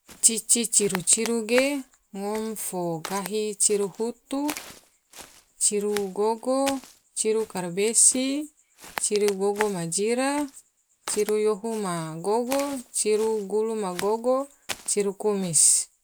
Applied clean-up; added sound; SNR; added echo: none; Walk, footsteps; 16 dB; none.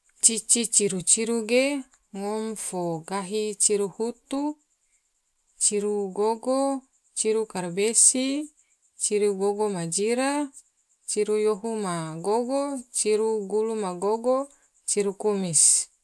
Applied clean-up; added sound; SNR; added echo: none; none; none; none.